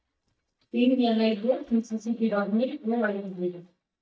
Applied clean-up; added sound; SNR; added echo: neural mask model DeepFilterNet 3.